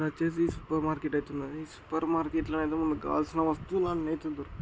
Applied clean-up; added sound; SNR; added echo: none; none; none; none.